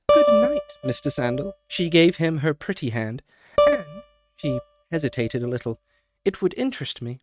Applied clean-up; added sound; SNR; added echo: neural mask model RNNoise.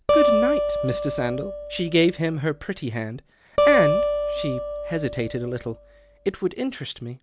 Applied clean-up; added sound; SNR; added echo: none; Acoustic guitar; -2 dB; none.